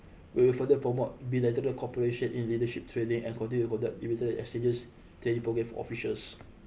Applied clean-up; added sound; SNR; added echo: none; none; none; none.